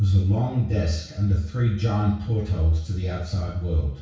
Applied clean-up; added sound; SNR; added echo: none; none; none; reverberation time 0.6 s.